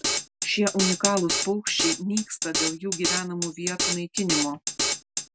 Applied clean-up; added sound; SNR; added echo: none; Drum kit; 0 dB; none.